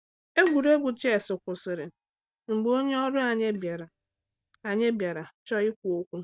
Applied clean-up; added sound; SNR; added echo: neural mask model DeepFilterNet 3.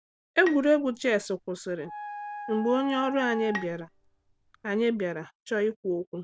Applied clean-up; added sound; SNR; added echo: none; Bowed string instrument + Wind instrument, woodwind instrument; 12 dB; none.